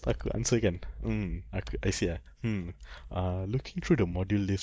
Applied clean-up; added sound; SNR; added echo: neural mask model DeepFilterNet 3.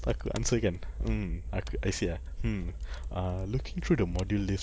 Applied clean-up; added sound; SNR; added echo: none; Fire; 5 dB; none.